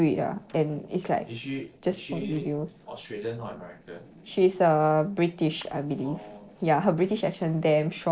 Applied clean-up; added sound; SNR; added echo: neural separator model SepFormer DNS4.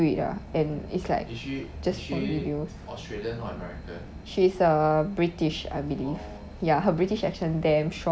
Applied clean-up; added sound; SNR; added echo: none; none; none; none.